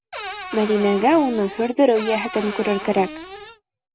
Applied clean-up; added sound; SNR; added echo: none; Cupboard open or close / Door; 12 dB; none.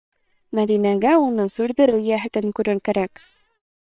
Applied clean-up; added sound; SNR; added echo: neural separator model SepFormer WHAM!.